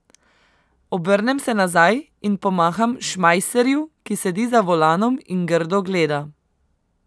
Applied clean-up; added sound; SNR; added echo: none; none; none; none.